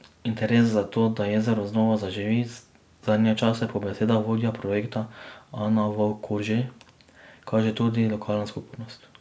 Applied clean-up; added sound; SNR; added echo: none; none; none; none.